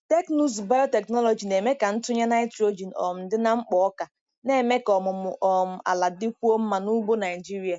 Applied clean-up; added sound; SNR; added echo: none; none; none; none.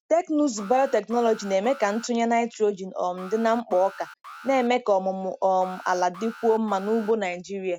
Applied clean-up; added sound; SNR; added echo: none; Alarm; 19 dB; none.